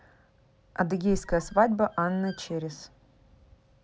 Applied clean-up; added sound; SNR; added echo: none; Squeak; 12 dB; none.